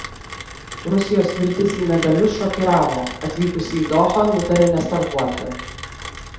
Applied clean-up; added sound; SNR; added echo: none; Rain; 12 dB; reverberation time 0.8 s.